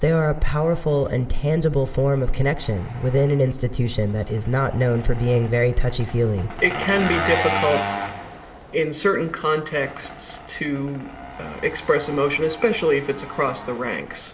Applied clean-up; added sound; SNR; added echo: none; Engine; 11 dB; reverberation time 2.1 s.